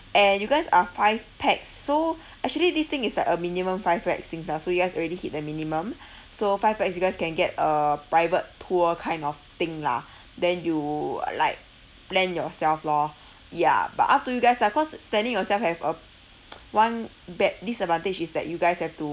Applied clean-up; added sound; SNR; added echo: none; none; none; none.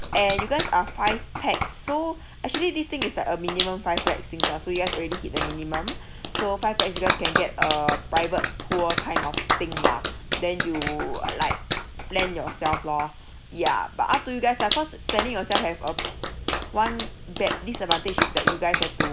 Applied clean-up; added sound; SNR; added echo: none; Clapping; 0 dB; none.